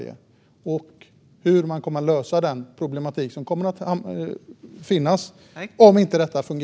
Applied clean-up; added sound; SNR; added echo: none; none; none; none.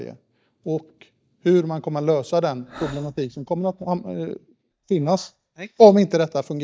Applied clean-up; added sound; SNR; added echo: neural mask model DeepFilterNet 3.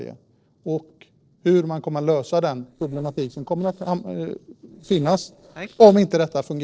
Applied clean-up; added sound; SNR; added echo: neural separator model SepFormer DNS4.